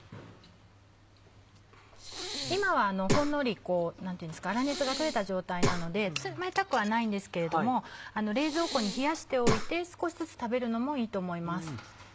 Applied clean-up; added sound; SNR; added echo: none; Breathing; 1 dB; none.